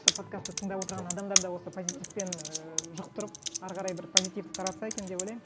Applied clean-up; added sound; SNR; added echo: none; Computer keyboard; -5 dB; none.